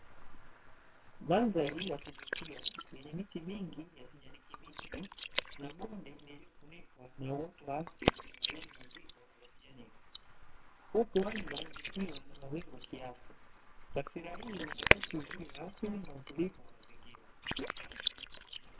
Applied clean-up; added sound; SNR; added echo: neural separator model SepFormer WHAMR!.